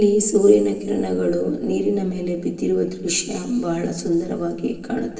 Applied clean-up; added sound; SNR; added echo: none; none; none; reverberation time 2.2 s.